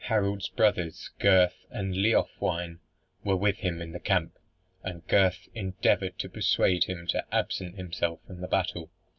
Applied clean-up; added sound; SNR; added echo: none; none; none; none.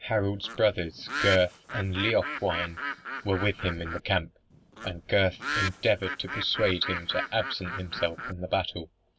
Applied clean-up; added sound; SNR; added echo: none; Bird; 7 dB; none.